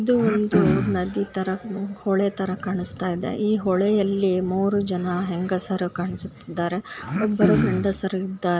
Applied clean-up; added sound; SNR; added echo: none; Cough; 2 dB; none.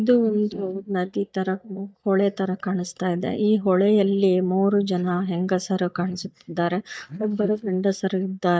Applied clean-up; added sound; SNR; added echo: neural mask model DeepFilterNet 3.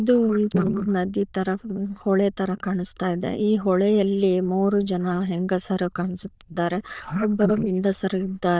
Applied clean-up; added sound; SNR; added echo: neural diffusion model UNIVERSE++.